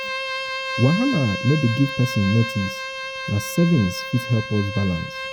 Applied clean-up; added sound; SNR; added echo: none; Bowed string instrument; 7 dB; none.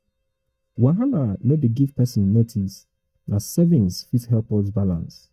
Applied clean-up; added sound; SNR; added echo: neural mask model DeepFilterNet 3.